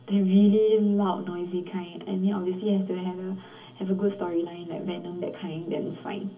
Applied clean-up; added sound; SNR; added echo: none; none; none; reverberation time 0.3 s.